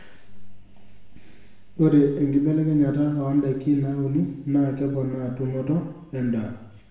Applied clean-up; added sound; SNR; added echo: none; none; none; reverberation time 0.8 s.